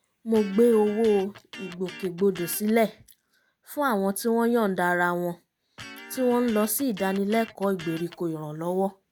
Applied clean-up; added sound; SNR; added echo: none; Electric guitar; 18 dB; none.